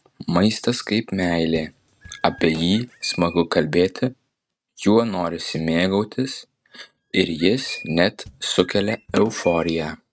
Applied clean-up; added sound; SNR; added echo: neural mask model RNNoise.